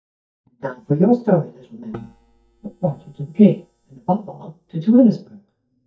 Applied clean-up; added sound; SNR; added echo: neural mask model DeepFilterNet 3.